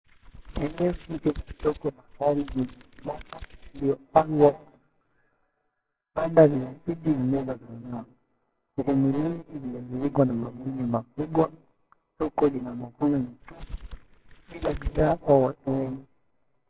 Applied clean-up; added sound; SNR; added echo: neural separator model SepFormer WHAMR!.